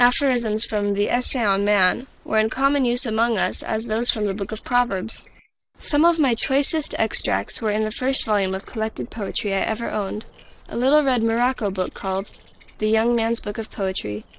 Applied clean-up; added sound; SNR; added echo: neural separator model SepFormer DNS4.